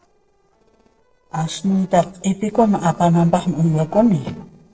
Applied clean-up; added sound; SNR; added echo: neural separator model SepFormer DNS4.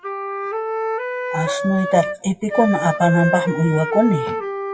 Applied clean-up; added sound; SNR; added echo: classical method WPE with log-MMSE.